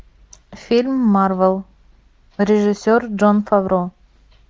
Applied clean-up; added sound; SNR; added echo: none; none; none; none.